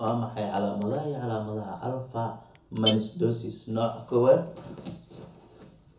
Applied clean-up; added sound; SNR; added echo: none; Alarm / Car; 13 dB; reverberation time 0.6 s.